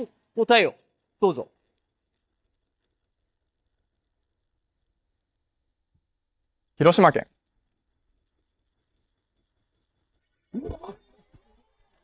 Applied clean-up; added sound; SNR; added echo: neural mask model DeepFilterNet 3.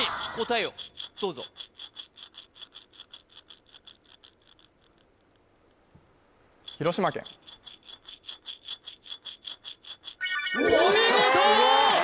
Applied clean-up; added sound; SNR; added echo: none; Glass; 18 dB; none.